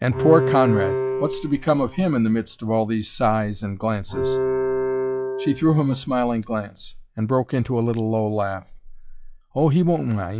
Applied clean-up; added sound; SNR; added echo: classical method log-MMSE.